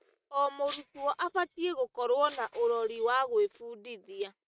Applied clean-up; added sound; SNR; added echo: neural mask model RNNoise.